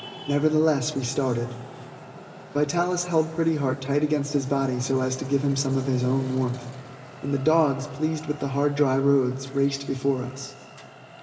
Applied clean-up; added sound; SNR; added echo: none; Traffic noise, roadway noise; 16 dB; reverberation time 2.3 s.